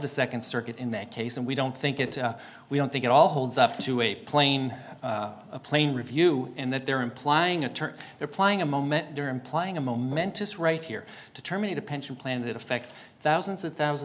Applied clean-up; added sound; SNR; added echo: none; Walk, footsteps; 15 dB; none.